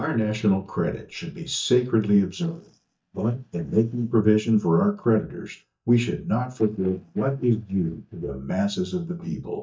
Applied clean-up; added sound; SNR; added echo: neural mask model DeepFilterNet 3.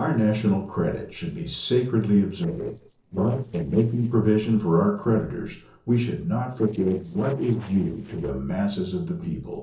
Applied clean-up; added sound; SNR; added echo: neural separator model SepFormer DNS4.